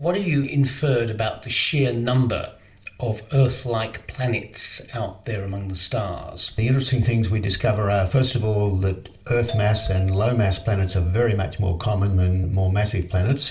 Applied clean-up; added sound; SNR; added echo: none; Doorbell; 18 dB; reverberation time 0.4 s.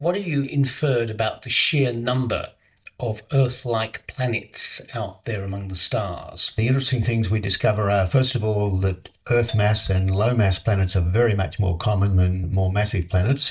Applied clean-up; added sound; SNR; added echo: neural mask model DeepFilterNet 3.